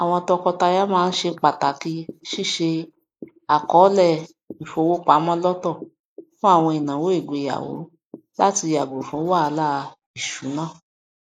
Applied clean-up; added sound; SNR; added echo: neural mask model Resemble Enhance denoiser.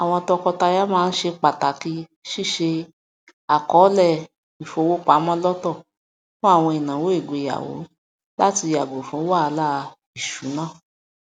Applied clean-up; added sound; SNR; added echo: none; none; none; none.